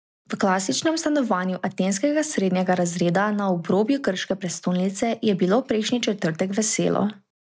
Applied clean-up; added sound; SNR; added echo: none; none; none; none.